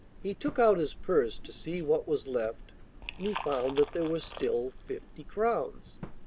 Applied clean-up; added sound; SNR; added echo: none; Liquid; 13 dB; none.